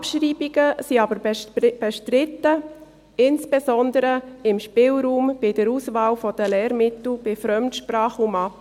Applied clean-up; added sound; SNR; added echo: none; none; none; none.